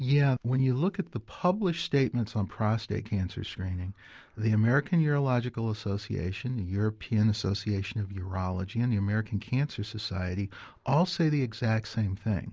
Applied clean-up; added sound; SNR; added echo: none; none; none; none.